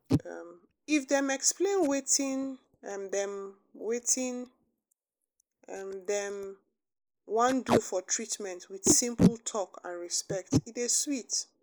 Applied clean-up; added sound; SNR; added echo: neural mask model Resemble Enhance denoiser.